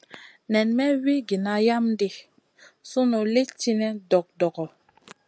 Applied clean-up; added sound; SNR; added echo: none; none; none; none.